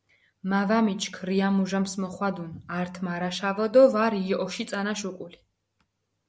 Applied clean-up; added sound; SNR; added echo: none; none; none; none.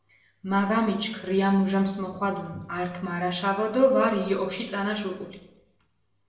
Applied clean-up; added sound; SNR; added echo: none; none; none; reverberation time 0.8 s.